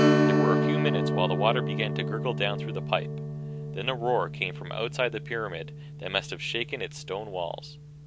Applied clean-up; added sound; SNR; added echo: none; Strum; -3 dB; none.